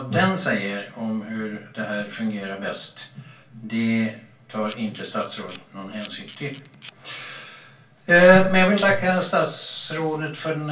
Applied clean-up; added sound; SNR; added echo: none; Camera; 17 dB; reverberation time 0.2 s.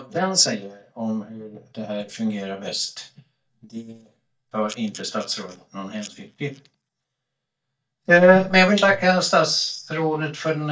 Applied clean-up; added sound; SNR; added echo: neural mask model DeepFilterNet 3.